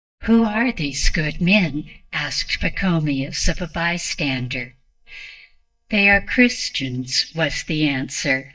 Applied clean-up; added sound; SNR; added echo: neural mask model DeepFilterNet 3.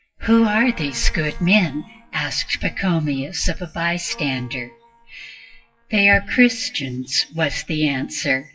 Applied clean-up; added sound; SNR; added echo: classical method WPE with log-MMSE.